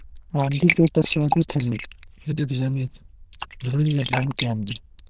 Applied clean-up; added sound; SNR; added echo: neural diffusion model UNIVERSE++.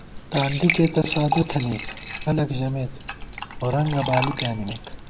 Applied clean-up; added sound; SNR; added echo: none; Fill (with liquid) / Trickle, dribble / Glass; 5 dB; none.